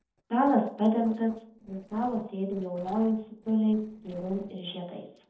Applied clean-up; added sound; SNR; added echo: neural separator model SepFormer DNS4.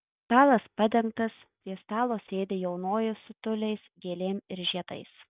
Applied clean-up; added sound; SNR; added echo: none; none; none; none.